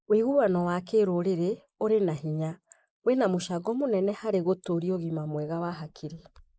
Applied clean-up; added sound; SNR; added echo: neural mask model Resemble Enhance denoiser.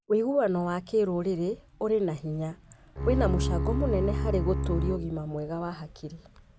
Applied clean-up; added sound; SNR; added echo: none; Bowed string instrument; 0 dB; none.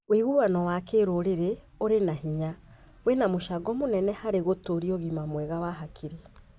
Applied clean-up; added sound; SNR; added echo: none; none; none; none.